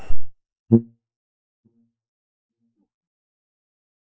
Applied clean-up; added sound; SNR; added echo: neural mask model DeepFilterNet 3.